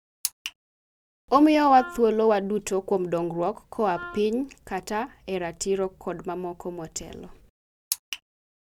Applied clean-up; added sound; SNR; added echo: none; Wind instrument, woodwind instrument; 17 dB; none.